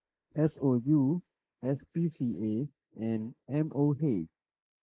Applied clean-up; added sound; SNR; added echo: neural mask model Resemble Enhance denoiser.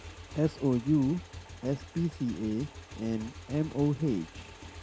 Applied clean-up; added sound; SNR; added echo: none; Motorcycle / Engine; 15 dB; none.